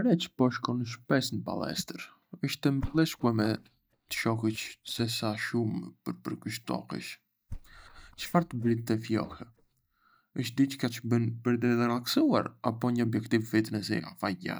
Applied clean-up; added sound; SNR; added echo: neural mask model DeepFilterNet 3.